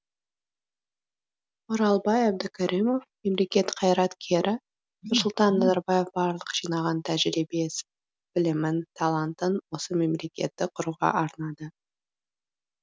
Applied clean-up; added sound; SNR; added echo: none; none; none; none.